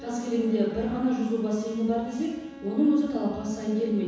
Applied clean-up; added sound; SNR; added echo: none; Bowed string instrument; 18 dB; reverberation time 1.1 s.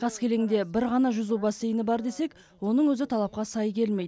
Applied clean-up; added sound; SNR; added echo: none; none; none; none.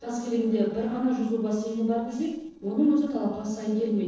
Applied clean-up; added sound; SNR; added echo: neural separator model SepFormer DNS4.